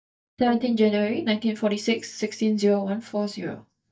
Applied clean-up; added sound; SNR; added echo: neural mask model DeepFilterNet 3.